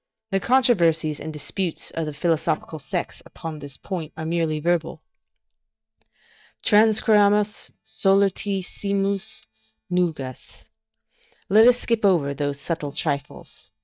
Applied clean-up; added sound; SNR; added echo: neural mask model DeepFilterNet 3.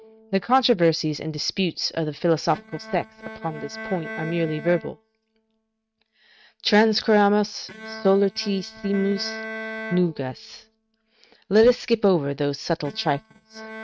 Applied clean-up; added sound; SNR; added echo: neural mask model RNNoise.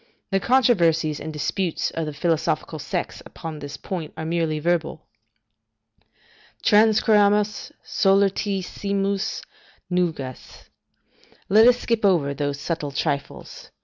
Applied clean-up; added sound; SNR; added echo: none; none; none; none.